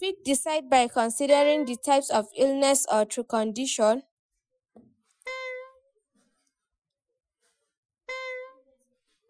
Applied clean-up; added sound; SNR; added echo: classical method Wiener filter.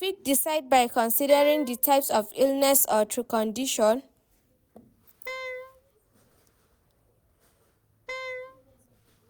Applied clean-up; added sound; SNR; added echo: none; Wind instrument, woodwind instrument; 13 dB; none.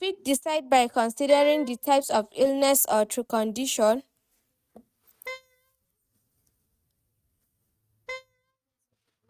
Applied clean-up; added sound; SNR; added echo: neural mask model RNNoise.